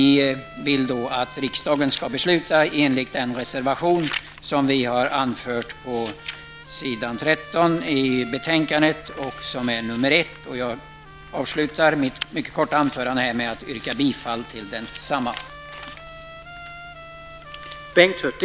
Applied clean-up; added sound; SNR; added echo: none; Trumpet; 20 dB; none.